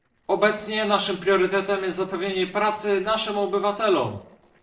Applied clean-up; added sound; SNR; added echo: neural separator model SepFormer DNS4.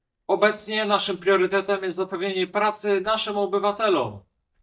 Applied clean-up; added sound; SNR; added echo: neural mask model DeepFilterNet 3.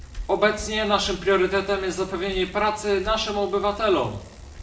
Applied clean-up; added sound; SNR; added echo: none; Bicycle; 15 dB; reverberation time 0.5 s.